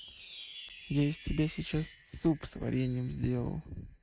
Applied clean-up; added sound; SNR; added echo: neural mask model RNNoise.